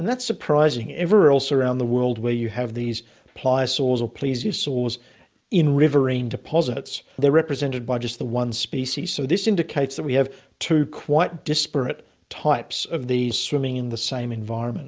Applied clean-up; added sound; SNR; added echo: none; none; none; none.